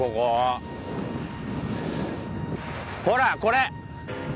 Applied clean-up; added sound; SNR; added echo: none; Wind instrument, woodwind instrument; 20 dB; none.